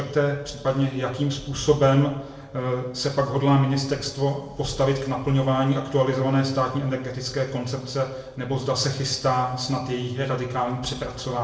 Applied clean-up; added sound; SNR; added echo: none; none; none; reverberation time 0.7 s.